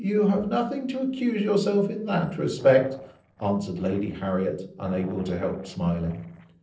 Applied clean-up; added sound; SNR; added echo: neural separator model SepFormer DNS4.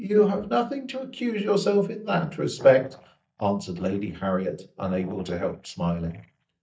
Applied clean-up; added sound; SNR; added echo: neural mask model DeepFilterNet 3.